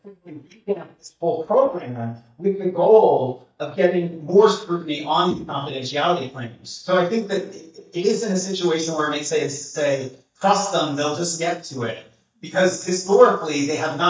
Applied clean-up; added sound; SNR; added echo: neural mask model DeepFilterNet 3.